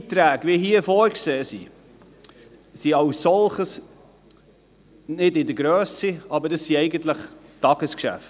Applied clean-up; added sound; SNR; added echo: none; none; none; none.